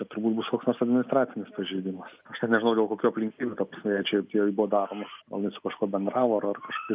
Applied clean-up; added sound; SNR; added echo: none; none; none; none.